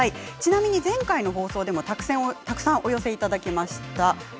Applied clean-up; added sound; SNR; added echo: none; none; none; none.